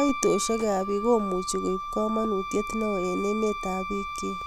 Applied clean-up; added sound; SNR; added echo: none; Wind instrument, woodwind instrument; 6 dB; none.